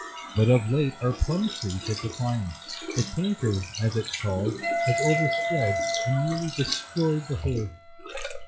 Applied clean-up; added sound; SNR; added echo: classical method log-MMSE.